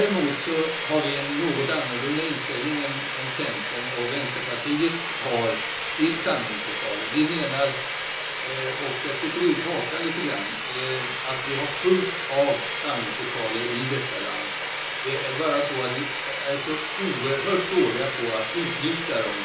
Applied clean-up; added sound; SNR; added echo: none; Sawing; 3 dB; reverberation time 0.6 s.